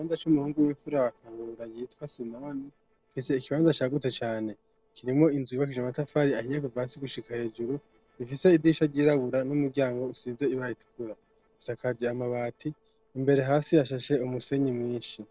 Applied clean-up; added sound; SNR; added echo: neural separator model SepFormer DNS4.